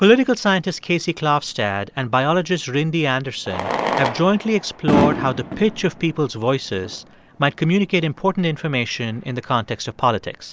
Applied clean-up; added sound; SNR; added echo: none; Fireworks; 8 dB; none.